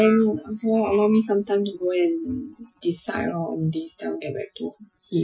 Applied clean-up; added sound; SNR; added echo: classical method Wiener filter.